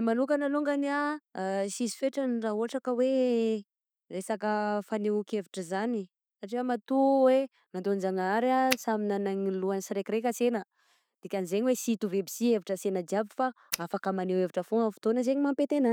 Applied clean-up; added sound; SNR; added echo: neural mask model RNNoise.